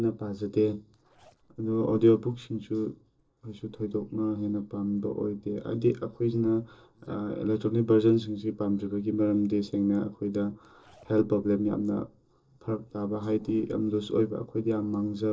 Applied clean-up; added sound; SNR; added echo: neural separator model SepFormer DNS4.